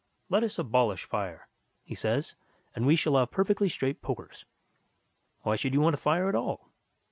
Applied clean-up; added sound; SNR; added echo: none; none; none; none.